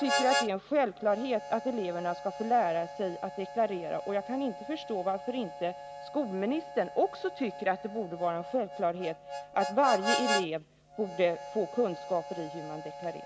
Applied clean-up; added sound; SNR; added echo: none; Harmonica; 6 dB; none.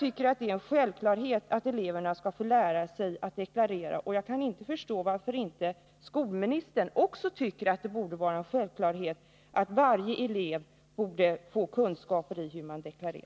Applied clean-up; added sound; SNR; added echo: none; none; none; none.